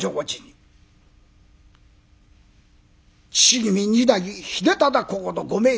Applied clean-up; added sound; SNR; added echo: none; none; none; none.